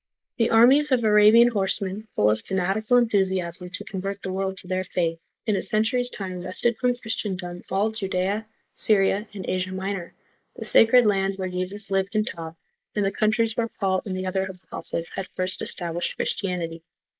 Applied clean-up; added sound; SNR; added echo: neural mask model Resemble Enhance denoiser.